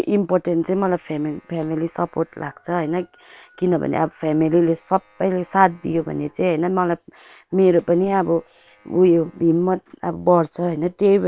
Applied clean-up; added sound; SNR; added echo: neural separator model SepFormer WHAM!.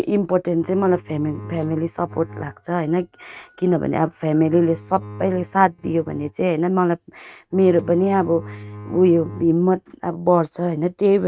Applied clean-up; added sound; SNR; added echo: neural mask model RNNoise.